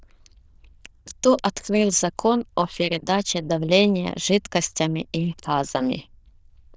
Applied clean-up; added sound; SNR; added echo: neural diffusion model UNIVERSE++.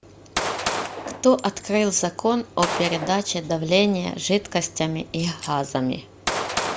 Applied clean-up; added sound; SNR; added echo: none; Gunshot, gunfire; 8 dB; none.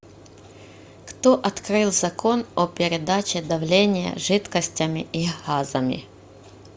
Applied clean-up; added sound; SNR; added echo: none; none; none; none.